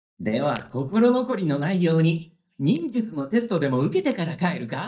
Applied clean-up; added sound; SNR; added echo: neural mask model DeepFilterNet 3.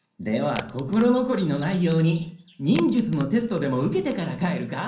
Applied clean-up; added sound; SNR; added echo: none; Crack; 19 dB; reverberation time 0.6 s.